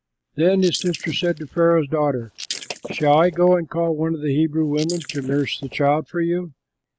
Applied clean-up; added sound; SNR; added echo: neural mask model Resemble Enhance denoiser.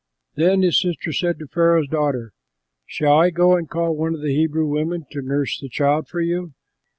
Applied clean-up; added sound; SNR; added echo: none; none; none; none.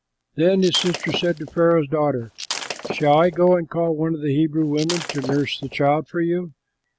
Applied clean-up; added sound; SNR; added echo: none; Shatter; 12 dB; none.